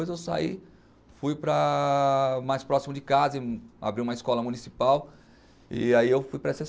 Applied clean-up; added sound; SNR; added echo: none; none; none; none.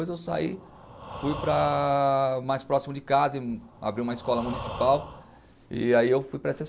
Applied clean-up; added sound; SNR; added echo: none; Breathing; 14 dB; none.